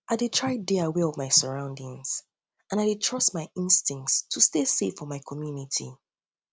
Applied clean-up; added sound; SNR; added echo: none; none; none; none.